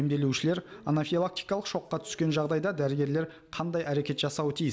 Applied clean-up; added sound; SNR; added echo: none; none; none; none.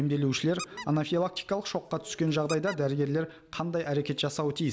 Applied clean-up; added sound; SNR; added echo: none; Squeak; 18 dB; none.